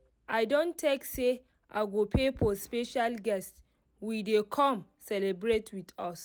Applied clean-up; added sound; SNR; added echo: none; none; none; none.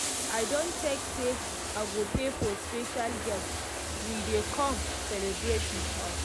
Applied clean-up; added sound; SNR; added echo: none; Bathtub (filling or washing); -1 dB; none.